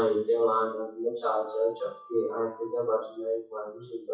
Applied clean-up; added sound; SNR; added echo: classical method WPE with log-MMSE.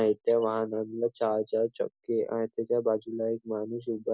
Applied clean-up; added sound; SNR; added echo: none; none; none; none.